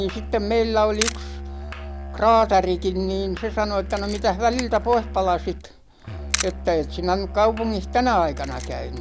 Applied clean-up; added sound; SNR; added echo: none; Camera + Musical instrument; 8 dB; none.